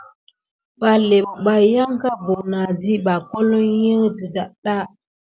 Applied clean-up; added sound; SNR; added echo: none; none; none; none.